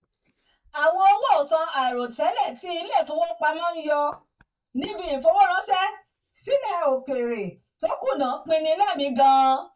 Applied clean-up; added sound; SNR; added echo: neural mask model DeepFilterNet 3.